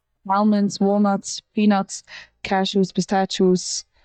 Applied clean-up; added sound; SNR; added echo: neural mask model DeepFilterNet 3.